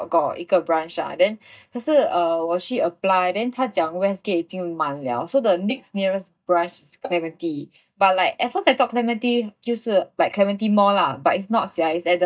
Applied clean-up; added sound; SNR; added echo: neural mask model DeepFilterNet 3.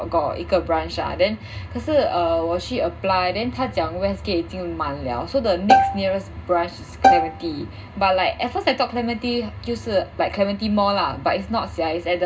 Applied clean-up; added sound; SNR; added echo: none; Bowed string instrument; -3 dB; reverberation time 0.2 s.